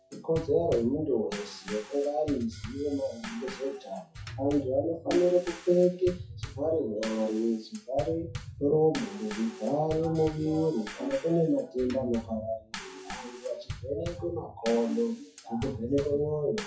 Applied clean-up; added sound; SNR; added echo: classical method WPE with log-MMSE.